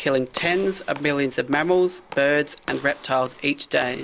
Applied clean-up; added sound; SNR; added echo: none; Walk, footsteps / Slam; 18 dB; none.